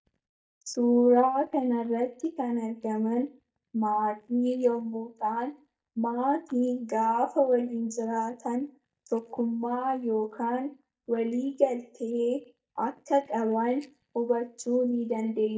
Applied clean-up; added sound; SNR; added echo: neural mask model DeepFilterNet 3.